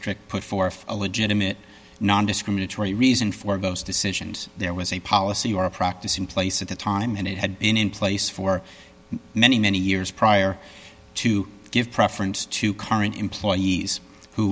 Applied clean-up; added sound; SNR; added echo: none; none; none; none.